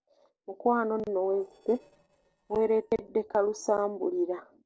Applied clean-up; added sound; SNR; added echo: neural separator model SepFormer DNS4.